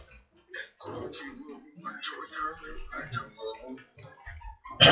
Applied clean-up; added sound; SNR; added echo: classical method WPE with log-MMSE.